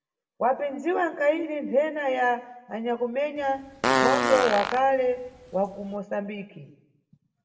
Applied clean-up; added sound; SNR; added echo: none; Fart; 1 dB; reverberation time 0.7 s.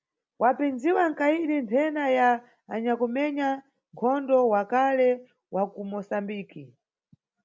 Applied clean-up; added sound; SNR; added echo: none; none; none; none.